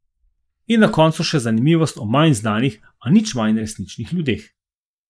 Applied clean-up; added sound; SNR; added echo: neural mask model Resemble Enhance denoiser.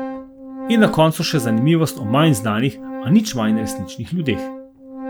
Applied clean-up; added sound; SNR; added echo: none; Organ; 11 dB; none.